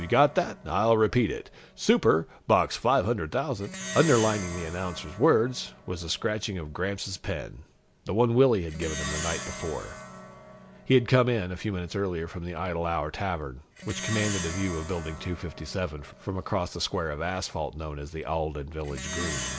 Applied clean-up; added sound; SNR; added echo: none; Plucked string instrument; 13 dB; none.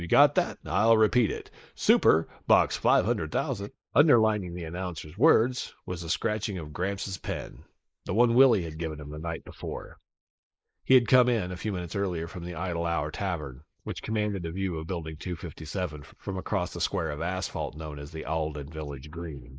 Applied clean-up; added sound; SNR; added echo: neural mask model Resemble Enhance denoiser.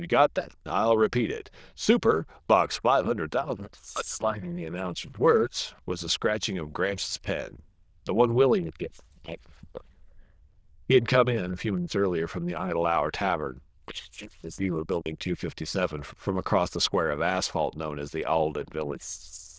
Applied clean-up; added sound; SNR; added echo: neural diffusion model UNIVERSE++.